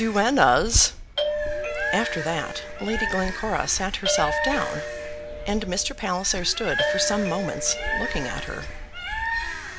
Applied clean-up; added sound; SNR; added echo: none; Doorbell + Bird; 3 dB; none.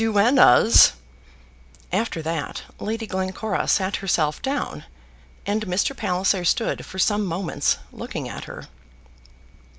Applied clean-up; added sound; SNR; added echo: none; none; none; none.